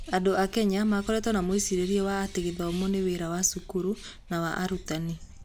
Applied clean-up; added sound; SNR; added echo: none; Bird; 15 dB; none.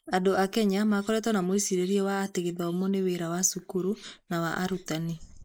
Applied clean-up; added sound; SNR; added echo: neural mask model Resemble Enhance denoiser.